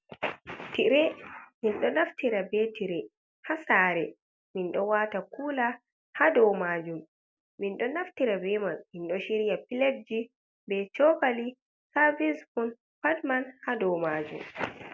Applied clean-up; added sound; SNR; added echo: none; none; none; none.